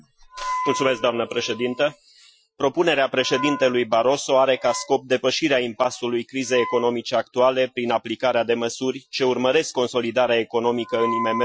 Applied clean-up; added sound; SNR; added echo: classical method Wiener filter.